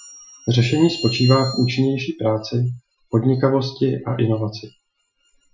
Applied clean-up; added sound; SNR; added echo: classical method Wiener filter.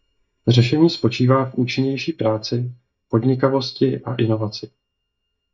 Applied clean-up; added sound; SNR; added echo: neural mask model DeepFilterNet 3.